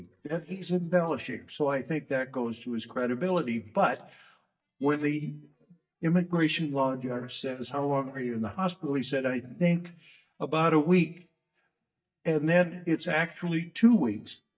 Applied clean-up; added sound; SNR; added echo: neural mask model DeepFilterNet 3.